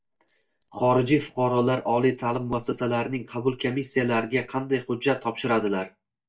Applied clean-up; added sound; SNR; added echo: neural mask model DeepFilterNet 3.